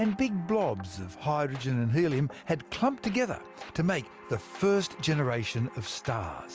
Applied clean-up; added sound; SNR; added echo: none; none; none; none.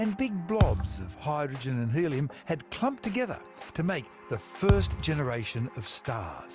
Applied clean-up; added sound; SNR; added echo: none; Thump, thud; -1 dB; none.